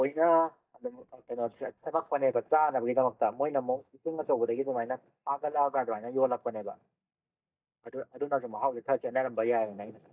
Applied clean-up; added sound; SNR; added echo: neural mask model DeepFilterNet 3.